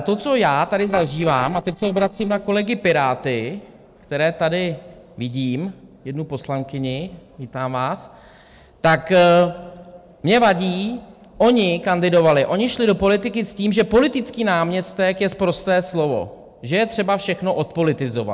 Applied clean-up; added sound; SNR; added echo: neural separator model SepFormer DNS4.